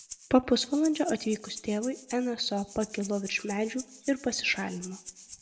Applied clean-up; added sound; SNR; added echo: none; Rattle (instrument); 17 dB; reverberation time 0.6 s.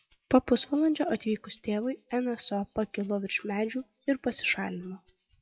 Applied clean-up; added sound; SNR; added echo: classical method WPE with log-MMSE.